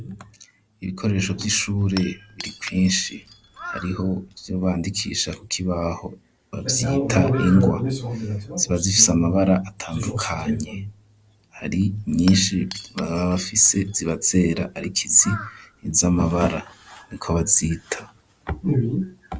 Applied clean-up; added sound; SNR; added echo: none; Crow + Shatter / Crushing; 18 dB; none.